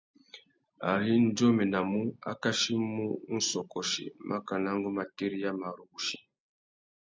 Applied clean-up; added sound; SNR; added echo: none; none; none; none.